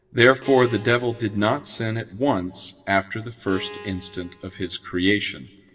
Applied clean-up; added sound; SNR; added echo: none; Bowed string instrument; 19 dB; reverberation time 0.6 s.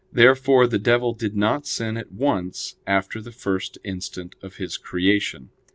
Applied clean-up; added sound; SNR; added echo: none; none; none; none.